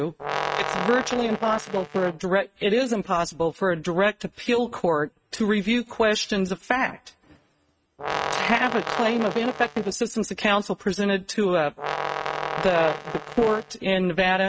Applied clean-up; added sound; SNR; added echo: neural mask model RNNoise.